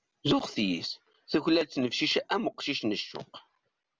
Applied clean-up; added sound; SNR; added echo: none; none; none; none.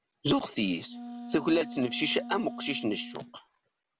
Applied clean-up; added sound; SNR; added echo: none; Wind instrument, woodwind instrument; 11 dB; none.